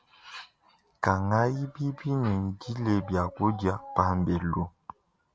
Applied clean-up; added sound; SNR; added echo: none; none; none; none.